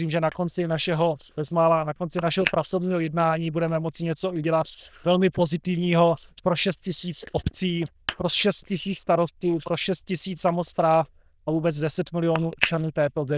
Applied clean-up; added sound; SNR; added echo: neural diffusion model UNIVERSE++.